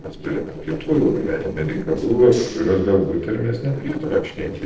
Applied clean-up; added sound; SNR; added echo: neural separator model SepFormer DNS4.